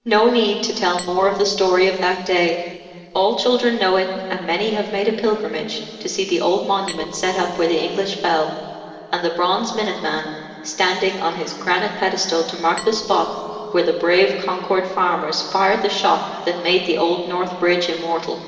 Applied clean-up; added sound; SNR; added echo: neural separator model SepFormer DNS4.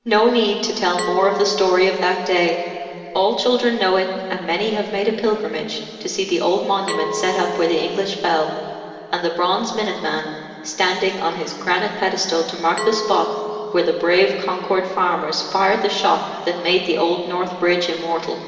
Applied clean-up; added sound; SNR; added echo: none; Glass; 13 dB; reverberation time 2.7 s.